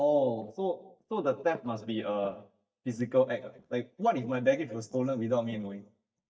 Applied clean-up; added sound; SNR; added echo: neural mask model DeepFilterNet 3.